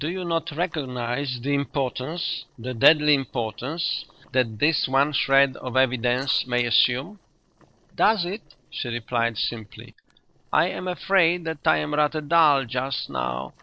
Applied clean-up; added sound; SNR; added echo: neural separator model SepFormer DNS4.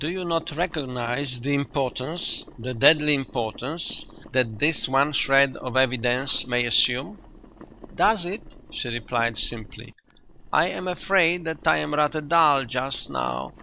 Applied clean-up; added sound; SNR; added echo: none; Boiling; 19 dB; none.